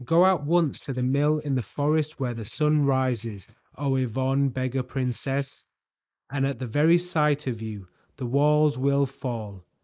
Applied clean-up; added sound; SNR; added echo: neural mask model Resemble Enhance denoiser.